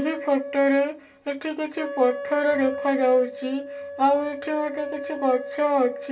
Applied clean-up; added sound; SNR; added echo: none; Wind instrument, woodwind instrument; 10 dB; reverberation time 0.2 s.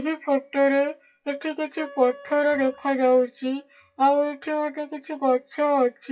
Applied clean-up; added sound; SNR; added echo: classical method WPE with log-MMSE.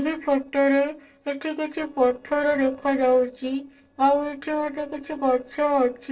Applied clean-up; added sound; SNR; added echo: neural separator model SepFormer DNS4.